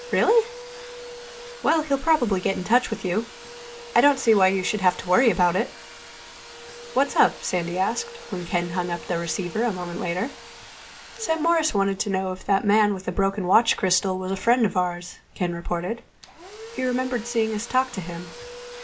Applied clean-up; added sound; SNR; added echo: none; Domestic sounds, home sounds; 17 dB; none.